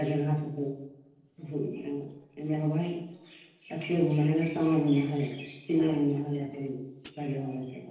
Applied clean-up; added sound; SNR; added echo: neural separator model SepFormer DNS4.